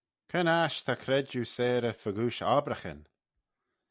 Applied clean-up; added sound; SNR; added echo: none; none; none; none.